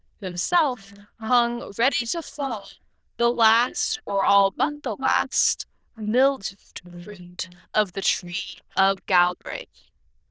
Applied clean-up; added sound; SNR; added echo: neural diffusion model UNIVERSE++.